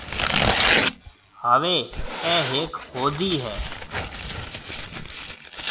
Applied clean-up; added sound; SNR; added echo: none; Tearing; -2 dB; none.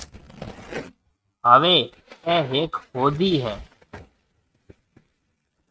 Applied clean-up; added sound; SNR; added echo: neural mask model RNNoise.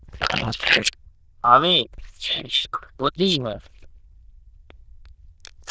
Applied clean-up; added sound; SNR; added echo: neural diffusion model UNIVERSE++.